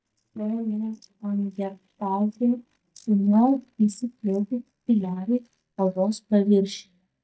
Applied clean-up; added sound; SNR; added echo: neural mask model DeepFilterNet 3.